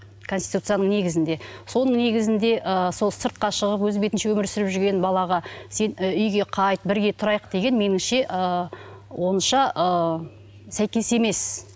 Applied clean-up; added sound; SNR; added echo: none; none; none; none.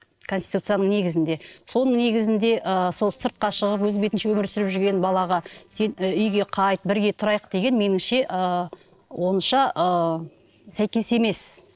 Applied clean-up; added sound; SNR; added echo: neural separator model SepFormer DNS4.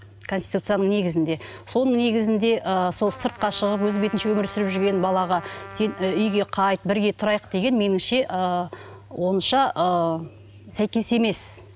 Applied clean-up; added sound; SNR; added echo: none; Trumpet; 16 dB; none.